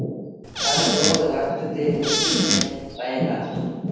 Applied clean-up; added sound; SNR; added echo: none; Squeak / Cupboard open or close; -1 dB; reverberation time 1.2 s.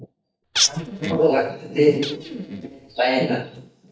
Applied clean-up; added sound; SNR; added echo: neural mask model DeepFilterNet 3.